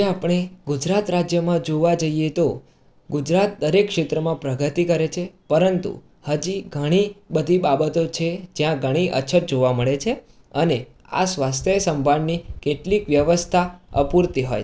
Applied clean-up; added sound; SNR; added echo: none; none; none; none.